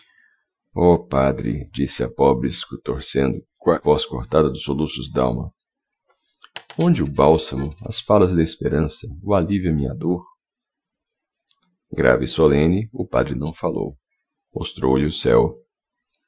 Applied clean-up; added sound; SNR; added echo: classical method Wiener filter.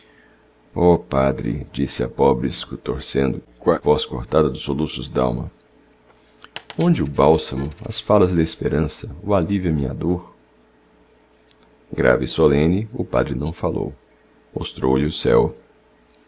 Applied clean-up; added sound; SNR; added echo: none; Wind instrument, woodwind instrument + Coin (dropping); 19 dB; none.